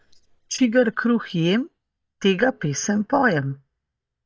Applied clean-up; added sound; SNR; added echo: neural mask model DeepFilterNet 3.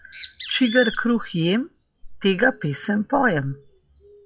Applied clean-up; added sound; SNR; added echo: classical method log-MMSE.